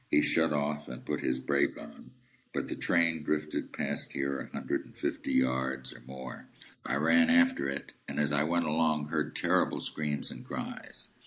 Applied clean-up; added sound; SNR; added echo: neural mask model Resemble Enhance denoiser.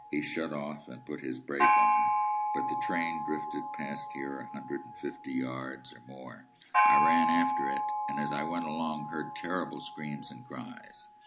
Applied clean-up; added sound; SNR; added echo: none; Gong; -5 dB; none.